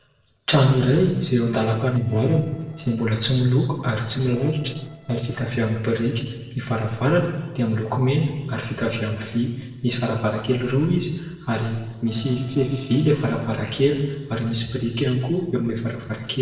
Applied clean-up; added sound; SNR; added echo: neural separator model SepFormer DNS4.